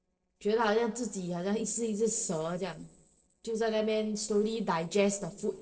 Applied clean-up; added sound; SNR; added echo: neural separator model SepFormer DNS4.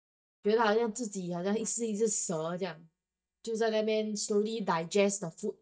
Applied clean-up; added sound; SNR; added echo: neural mask model DeepFilterNet 3.